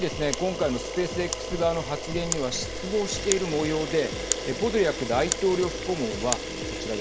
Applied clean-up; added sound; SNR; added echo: none; Camera; 5 dB; none.